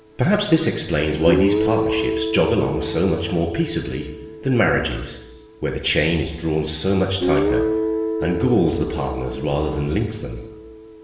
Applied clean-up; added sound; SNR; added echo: none; Guitar; 4 dB; reverberation time 1.1 s.